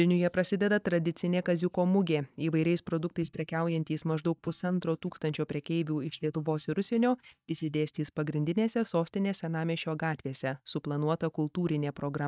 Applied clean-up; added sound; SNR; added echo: neural mask model DeepFilterNet 3.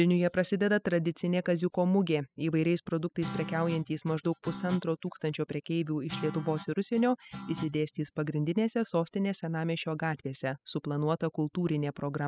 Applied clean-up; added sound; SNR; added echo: classical method spectral subtraction.